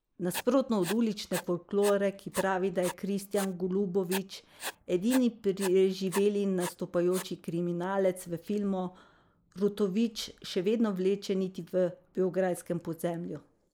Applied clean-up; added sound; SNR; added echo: neural mask model Resemble Enhance denoiser.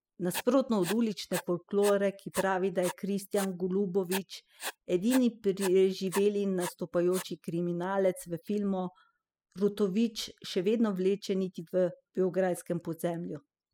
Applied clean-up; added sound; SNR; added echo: classical method spectral subtraction.